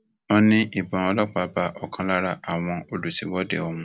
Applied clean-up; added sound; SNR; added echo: none; none; none; none.